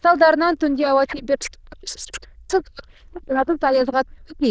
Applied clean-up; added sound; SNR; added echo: neural diffusion model UNIVERSE++.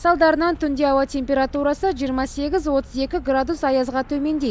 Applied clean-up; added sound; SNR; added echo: none; none; none; none.